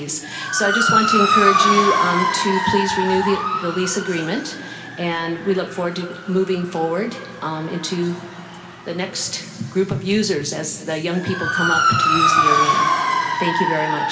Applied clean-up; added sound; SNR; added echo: none; Motor vehicle (road) / Siren; -1 dB; reverberation time 2.3 s.